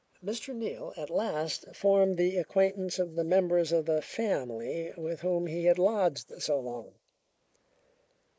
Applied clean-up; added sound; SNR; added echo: neural mask model Resemble Enhance denoiser.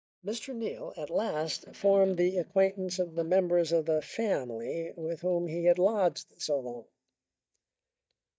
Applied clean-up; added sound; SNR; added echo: neural mask model DeepFilterNet 3.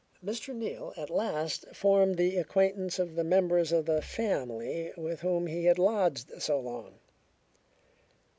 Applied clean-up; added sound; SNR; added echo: none; none; none; none.